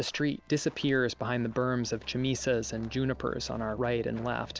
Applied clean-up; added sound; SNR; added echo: none; none; none; none.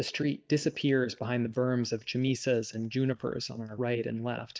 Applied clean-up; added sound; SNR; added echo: neural mask model DeepFilterNet 3.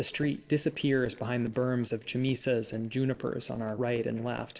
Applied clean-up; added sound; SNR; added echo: neural separator model SepFormer DNS4.